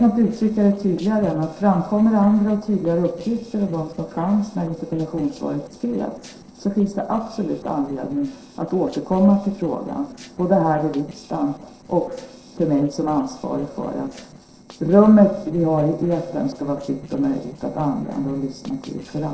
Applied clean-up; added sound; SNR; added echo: neural separator model SepFormer DNS4.